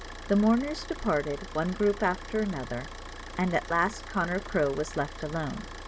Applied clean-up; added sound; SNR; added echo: none; Idling / Car; 12 dB; none.